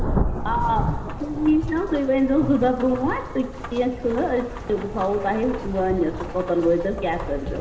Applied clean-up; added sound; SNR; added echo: none; Rain / Thunderstorm; 6 dB; reverberation time 0.9 s.